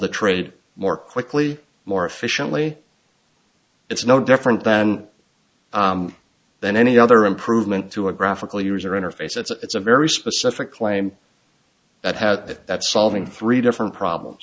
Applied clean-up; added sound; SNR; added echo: none; none; none; none.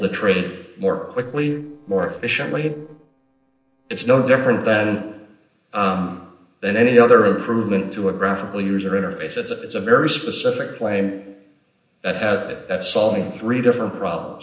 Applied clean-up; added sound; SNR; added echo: neural separator model SepFormer DNS4.